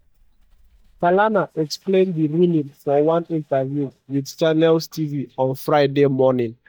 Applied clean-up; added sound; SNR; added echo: neural mask model DeepFilterNet 3.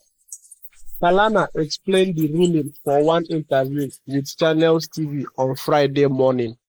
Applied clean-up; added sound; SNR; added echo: neural mask model Resemble Enhance denoiser.